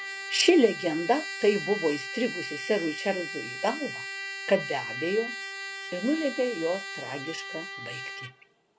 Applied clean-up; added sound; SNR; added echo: none; Trumpet; 8 dB; none.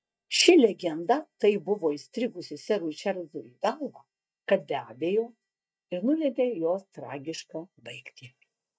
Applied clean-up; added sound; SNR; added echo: neural mask model DeepFilterNet 3.